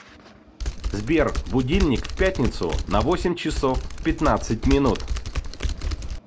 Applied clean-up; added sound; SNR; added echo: none; Typing; 2 dB; none.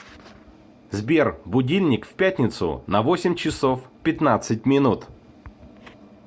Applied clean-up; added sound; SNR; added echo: none; none; none; none.